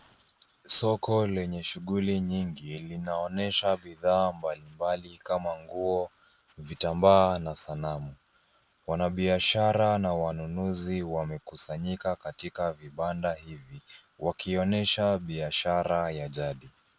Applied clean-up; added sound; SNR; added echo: none; none; none; none.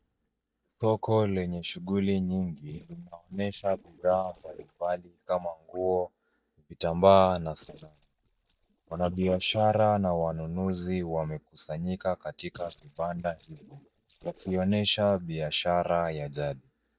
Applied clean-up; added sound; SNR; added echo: neural mask model DeepFilterNet 3.